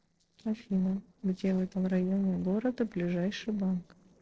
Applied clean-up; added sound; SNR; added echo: neural separator model SepFormer DNS4.